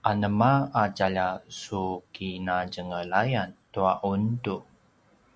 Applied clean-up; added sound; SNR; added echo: none; none; none; none.